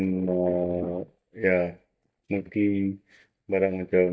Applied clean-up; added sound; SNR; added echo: neural mask model DeepFilterNet 3.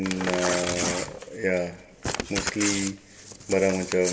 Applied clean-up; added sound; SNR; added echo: none; Crumpling, crinkling / Tearing; 4 dB; reverberation time 2.8 s.